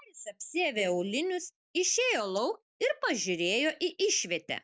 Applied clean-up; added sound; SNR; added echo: none; none; none; none.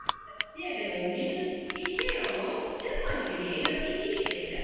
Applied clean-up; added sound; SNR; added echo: none; Crushing; 3 dB; reverberation time 2.1 s.